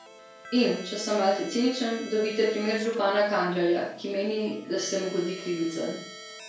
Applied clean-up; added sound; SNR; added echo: none; Keyboard (musical); 17 dB; reverberation time 0.4 s.